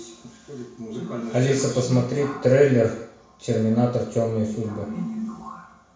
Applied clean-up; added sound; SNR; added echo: none; none; none; reverberation time 0.6 s.